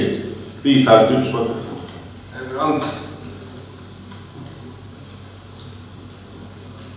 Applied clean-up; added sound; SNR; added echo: none; none; none; reverberation time 1.0 s.